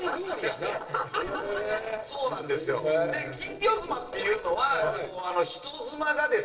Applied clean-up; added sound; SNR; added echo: neural separator model SepFormer DNS4.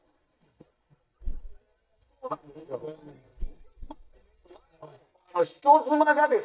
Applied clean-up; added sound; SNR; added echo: neural mask model DeepFilterNet 3.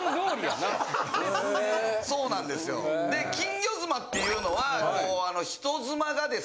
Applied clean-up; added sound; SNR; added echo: none; none; none; none.